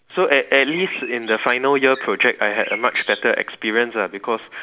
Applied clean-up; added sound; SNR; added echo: none; Bird; 13 dB; none.